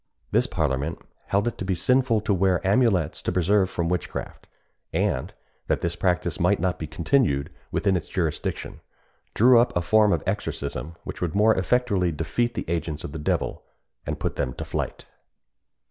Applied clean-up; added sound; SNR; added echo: none; none; none; none.